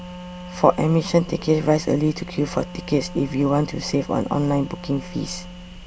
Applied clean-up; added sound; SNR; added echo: none; Wind instrument, woodwind instrument; 15 dB; none.